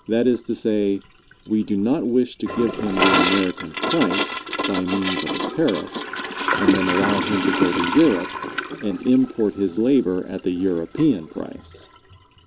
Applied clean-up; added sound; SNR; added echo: none; Toilet flush / Gurgling; 4 dB; none.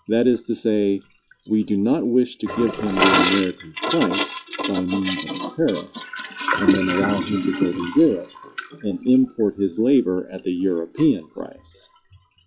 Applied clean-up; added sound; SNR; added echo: classical method log-MMSE.